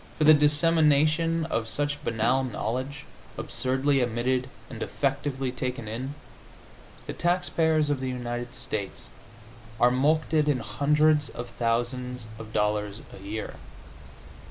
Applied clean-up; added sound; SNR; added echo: none; Snare drum; 14 dB; none.